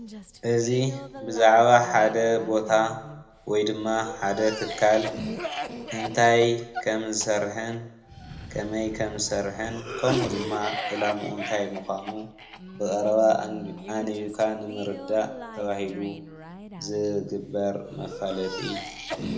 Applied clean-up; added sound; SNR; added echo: none; Cough; 11 dB; reverberation time 0.7 s.